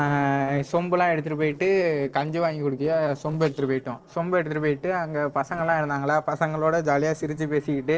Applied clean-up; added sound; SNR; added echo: neural separator model SepFormer DNS4.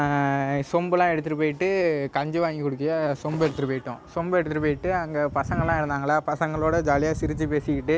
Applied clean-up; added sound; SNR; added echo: none; none; none; none.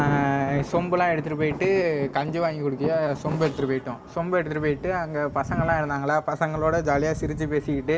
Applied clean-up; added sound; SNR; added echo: none; Thunder; 12 dB; reverberation time 0.5 s.